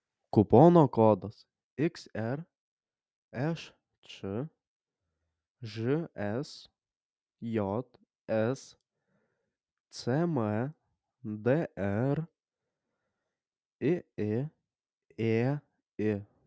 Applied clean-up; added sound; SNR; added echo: none; none; none; none.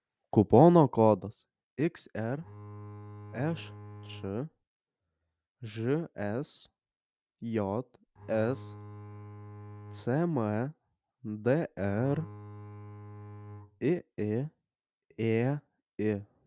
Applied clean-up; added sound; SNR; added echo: none; Bowed string instrument; 15 dB; none.